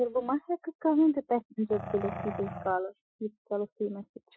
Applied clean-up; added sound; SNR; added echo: classical method Wiener filter.